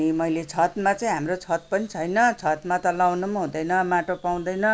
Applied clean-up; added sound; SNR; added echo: none; none; none; none.